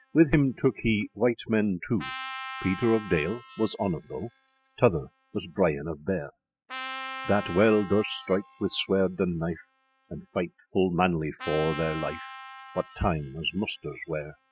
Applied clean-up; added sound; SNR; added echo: classical method spectral subtraction.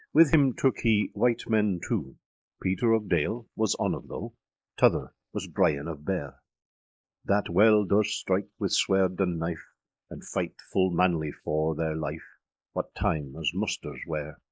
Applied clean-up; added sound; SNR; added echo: neural mask model Resemble Enhance denoiser.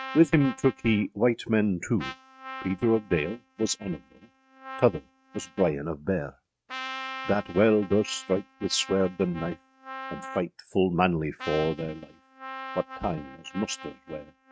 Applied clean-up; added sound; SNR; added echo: neural mask model RNNoise.